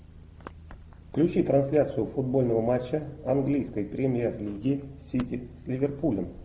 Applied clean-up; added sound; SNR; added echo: none; none; none; none.